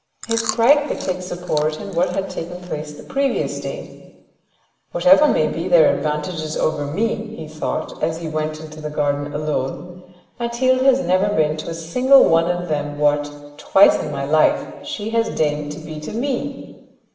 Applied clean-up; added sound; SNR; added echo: none; Chewing, mastication; 13 dB; reverberation time 1.2 s.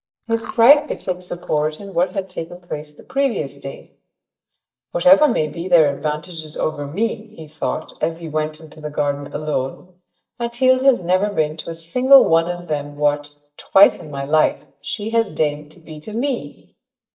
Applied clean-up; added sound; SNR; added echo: neural mask model DeepFilterNet 3.